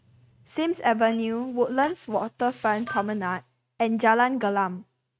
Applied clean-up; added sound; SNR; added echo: neural mask model RNNoise.